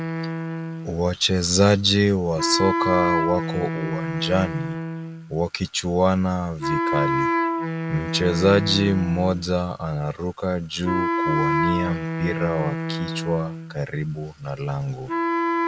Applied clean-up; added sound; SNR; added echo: none; Wind instrument, woodwind instrument; 3 dB; none.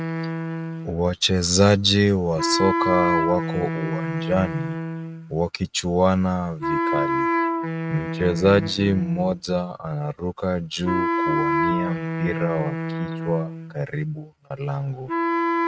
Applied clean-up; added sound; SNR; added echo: neural mask model RNNoise.